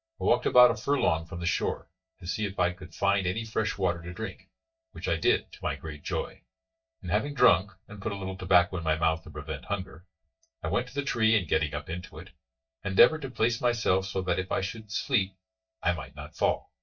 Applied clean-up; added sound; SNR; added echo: neural mask model DeepFilterNet 3.